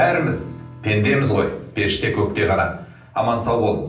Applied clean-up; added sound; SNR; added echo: none; Strum; 17 dB; reverberation time 0.6 s.